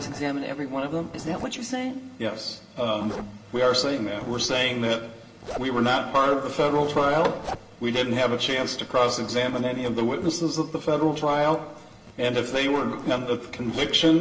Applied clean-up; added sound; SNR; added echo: none; Zipper (clothing); 18 dB; reverberation time 0.8 s.